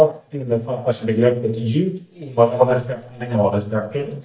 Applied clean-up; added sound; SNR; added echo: neural mask model DeepFilterNet 3.